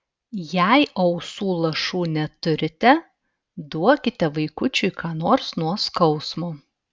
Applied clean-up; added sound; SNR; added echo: none; none; none; none.